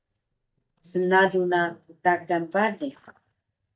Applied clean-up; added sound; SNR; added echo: neural mask model DeepFilterNet 3.